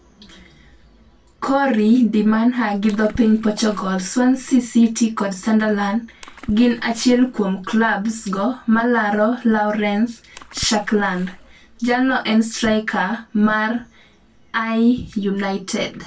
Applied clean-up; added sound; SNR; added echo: none; Water / Splash, splatter; 20 dB; reverberation time 0.2 s.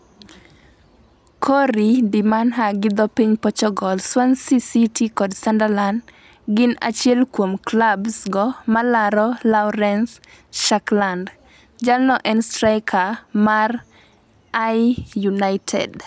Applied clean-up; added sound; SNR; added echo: none; none; none; none.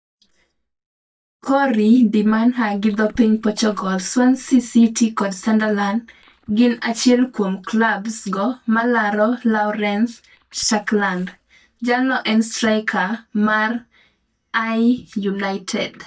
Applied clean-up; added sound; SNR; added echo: neural mask model DeepFilterNet 3.